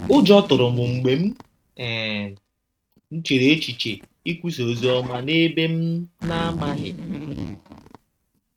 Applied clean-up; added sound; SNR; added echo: neural mask model RNNoise.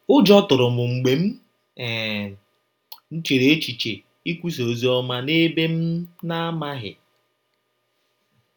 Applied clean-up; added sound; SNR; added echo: none; none; none; none.